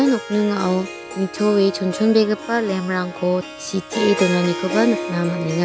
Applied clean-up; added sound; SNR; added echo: none; Harp; 9 dB; none.